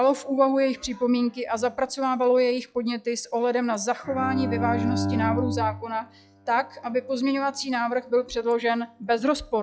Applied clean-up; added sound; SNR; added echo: classical method log-MMSE.